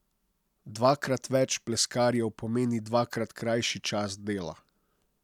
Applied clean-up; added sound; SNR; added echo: none; none; none; none.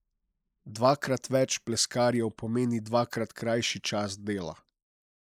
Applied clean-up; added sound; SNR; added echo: neural mask model Resemble Enhance denoiser.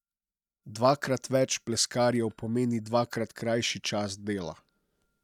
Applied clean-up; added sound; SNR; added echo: neural mask model DeepFilterNet 3.